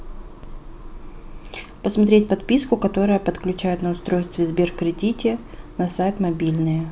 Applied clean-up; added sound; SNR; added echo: none; none; none; none.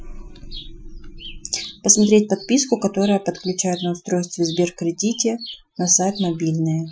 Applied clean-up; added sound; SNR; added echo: classical method Wiener filter.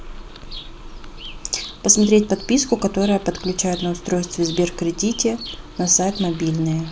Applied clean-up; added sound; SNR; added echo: none; Bird vocalization, bird call, bird song; 18 dB; none.